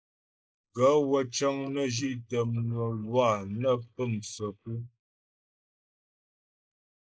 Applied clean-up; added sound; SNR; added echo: neural mask model Resemble Enhance denoiser.